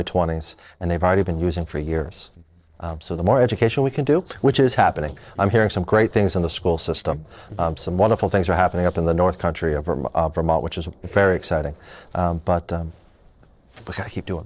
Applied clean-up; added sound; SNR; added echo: neural separator model SepFormer DNS4.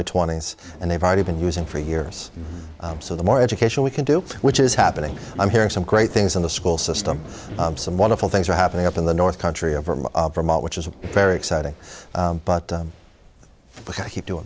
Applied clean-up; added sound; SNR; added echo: none; Run; 19 dB; none.